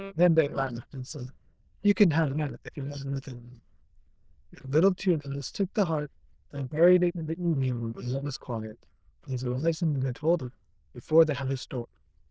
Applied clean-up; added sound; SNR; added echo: neural diffusion model UNIVERSE++.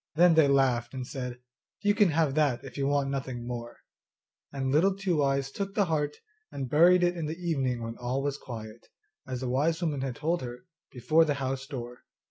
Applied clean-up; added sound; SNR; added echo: none; none; none; none.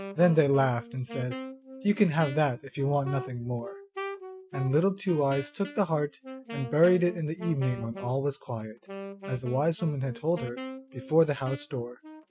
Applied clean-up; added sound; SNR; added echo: neural mask model RNNoise.